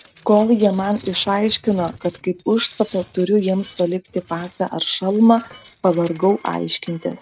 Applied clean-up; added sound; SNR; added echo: neural mask model RNNoise.